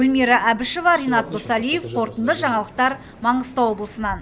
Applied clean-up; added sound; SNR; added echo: none; none; none; none.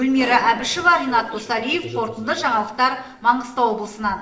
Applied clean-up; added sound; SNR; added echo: neural separator model SepFormer DNS4.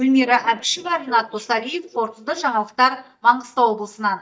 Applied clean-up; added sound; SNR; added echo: neural mask model DeepFilterNet 3.